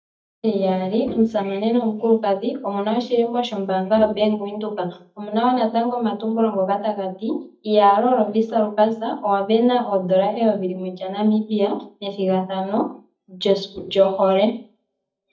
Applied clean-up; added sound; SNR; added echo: neural mask model DeepFilterNet 3.